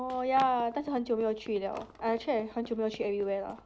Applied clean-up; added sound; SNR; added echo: none; Run; 20 dB; none.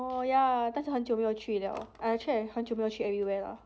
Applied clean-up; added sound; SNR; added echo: none; none; none; none.